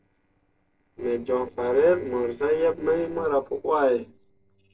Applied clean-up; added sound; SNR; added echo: neural separator model SepFormer DNS4.